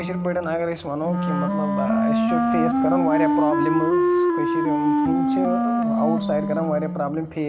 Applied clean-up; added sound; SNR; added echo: none; Wind instrument, woodwind instrument; -4 dB; none.